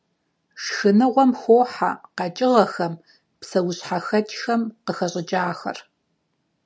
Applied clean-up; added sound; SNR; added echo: none; none; none; none.